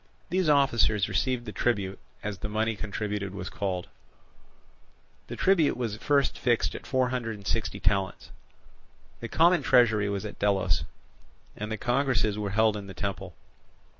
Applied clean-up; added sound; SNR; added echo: none; none; none; none.